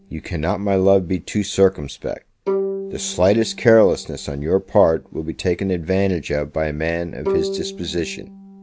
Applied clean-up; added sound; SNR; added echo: none; Bowed string instrument; 11 dB; none.